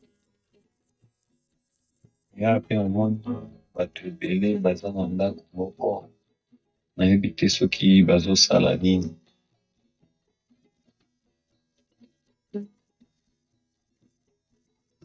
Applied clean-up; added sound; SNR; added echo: neural mask model DeepFilterNet 3.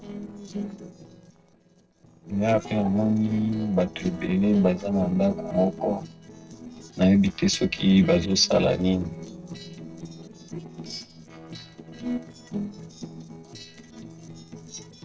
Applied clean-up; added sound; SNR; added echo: neural separator model SepFormer DNS4.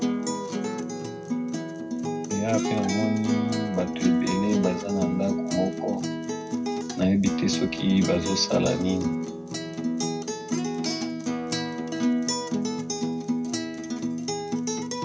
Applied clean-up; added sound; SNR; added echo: none; Acoustic guitar; -1 dB; reverberation time 0.4 s.